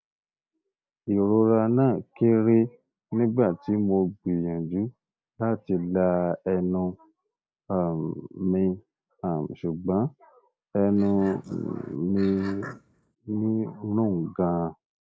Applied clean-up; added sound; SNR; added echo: neural mask model Resemble Enhance denoiser.